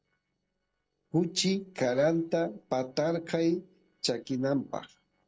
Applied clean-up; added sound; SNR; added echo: neural separator model SepFormer DNS4.